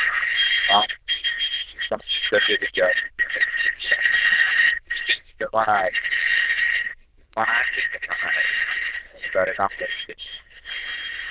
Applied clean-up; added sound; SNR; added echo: neural diffusion model UNIVERSE++.